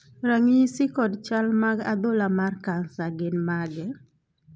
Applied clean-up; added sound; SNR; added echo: none; none; none; none.